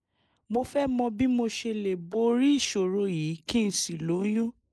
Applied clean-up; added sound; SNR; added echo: neural mask model Resemble Enhance denoiser.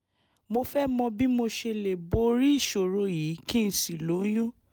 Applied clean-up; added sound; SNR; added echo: none; none; none; none.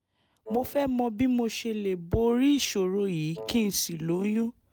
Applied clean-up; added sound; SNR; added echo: none; Wind instrument, woodwind instrument; 16 dB; none.